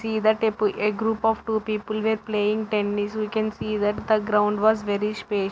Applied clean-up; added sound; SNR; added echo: none; none; none; none.